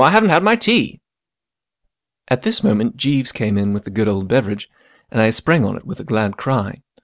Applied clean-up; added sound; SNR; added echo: none; none; none; none.